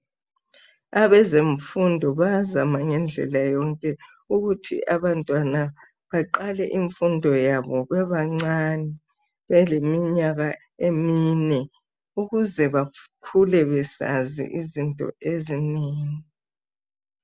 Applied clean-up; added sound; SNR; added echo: none; none; none; none.